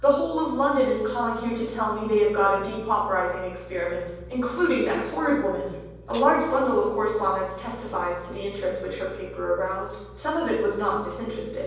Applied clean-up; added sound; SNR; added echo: none; Tambourine; 0 dB; reverberation time 1.2 s.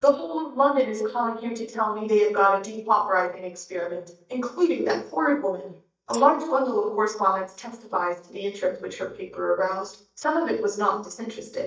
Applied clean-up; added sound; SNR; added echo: neural mask model DeepFilterNet 3.